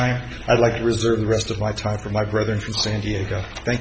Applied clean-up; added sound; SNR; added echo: none; none; none; none.